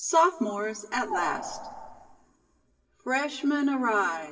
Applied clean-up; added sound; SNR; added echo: none; Animal; 8 dB; reverberation time 2.8 s.